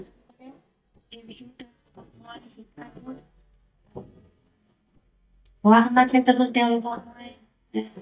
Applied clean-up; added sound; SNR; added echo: neural mask model DeepFilterNet 3.